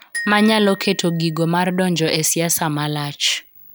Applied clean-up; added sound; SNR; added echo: none; Glockenspiel; 16 dB; none.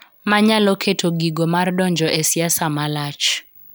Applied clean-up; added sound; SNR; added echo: none; none; none; none.